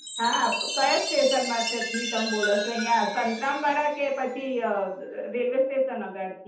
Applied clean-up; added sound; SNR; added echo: none; Chime; 8 dB; reverberation time 0.6 s.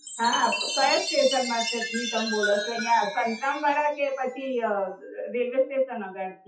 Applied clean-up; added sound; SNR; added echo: classical method WPE with log-MMSE.